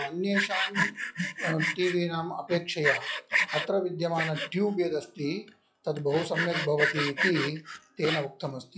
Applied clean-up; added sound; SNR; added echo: classical method log-MMSE.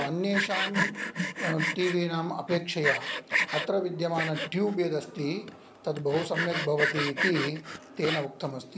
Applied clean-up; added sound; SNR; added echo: none; Sawing; 3 dB; none.